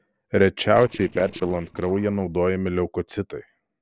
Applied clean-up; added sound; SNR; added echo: neural separator model SepFormer DNS4.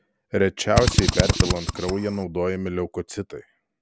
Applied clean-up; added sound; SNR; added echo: none; Drill; -3 dB; none.